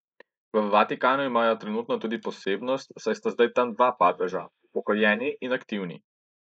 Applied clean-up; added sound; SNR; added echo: neural mask model Resemble Enhance denoiser.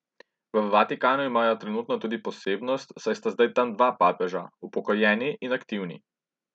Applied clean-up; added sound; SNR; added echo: none; none; none; none.